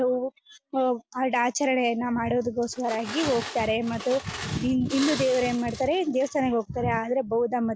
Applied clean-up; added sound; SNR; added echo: none; Glass; 11 dB; none.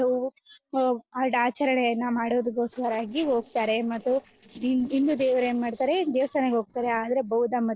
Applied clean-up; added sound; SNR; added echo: neural separator model SepFormer DNS4.